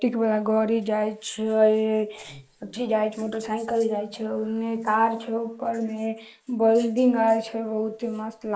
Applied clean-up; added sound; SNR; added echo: neural mask model Resemble Enhance denoiser.